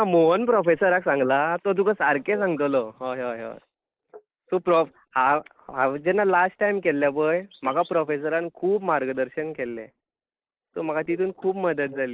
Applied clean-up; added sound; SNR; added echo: neural mask model Resemble Enhance denoiser.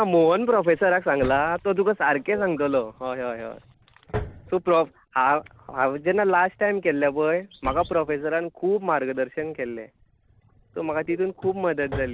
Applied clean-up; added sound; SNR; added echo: none; Drawer open or close; 18 dB; none.